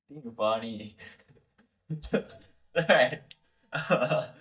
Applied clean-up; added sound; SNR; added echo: neural mask model DeepFilterNet 3.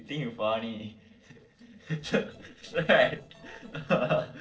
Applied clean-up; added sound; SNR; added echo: neural separator model SepFormer DNS4.